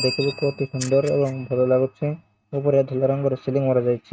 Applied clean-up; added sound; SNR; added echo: neural mask model RNNoise.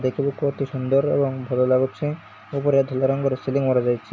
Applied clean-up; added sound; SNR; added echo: none; none; none; none.